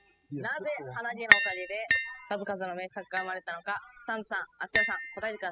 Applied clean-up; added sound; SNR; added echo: classical method spectral subtraction.